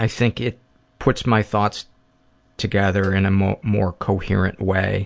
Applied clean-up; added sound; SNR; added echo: none; Cowbell; 18 dB; none.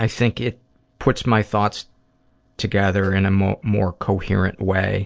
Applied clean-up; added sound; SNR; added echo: neural separator model SepFormer DNS4.